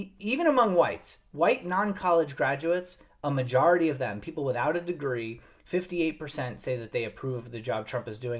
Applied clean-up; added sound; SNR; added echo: none; none; none; none.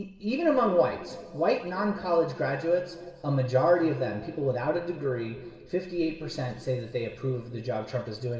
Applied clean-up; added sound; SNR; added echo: none; none; none; reverberation time 2.2 s.